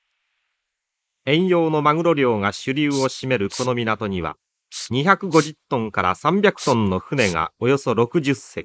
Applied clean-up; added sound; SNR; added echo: neural mask model Resemble Enhance denoiser.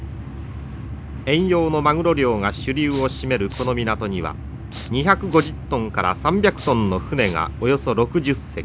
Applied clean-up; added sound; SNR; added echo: none; Respiratory sounds; 15 dB; none.